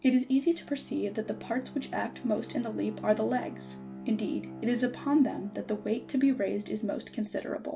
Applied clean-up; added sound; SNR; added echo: none; Bowed string instrument; 15 dB; none.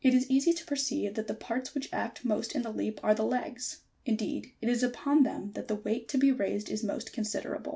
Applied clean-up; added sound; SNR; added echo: none; none; none; none.